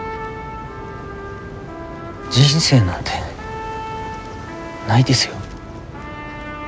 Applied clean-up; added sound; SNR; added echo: none; none; none; none.